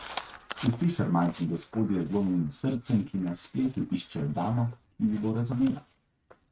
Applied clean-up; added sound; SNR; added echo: neural mask model RNNoise.